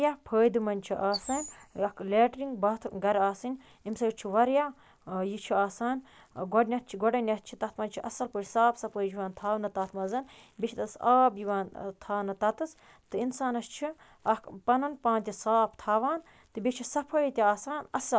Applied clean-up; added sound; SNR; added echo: neural mask model Resemble Enhance denoiser.